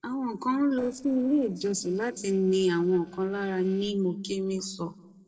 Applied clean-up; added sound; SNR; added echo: neural separator model SepFormer DNS4.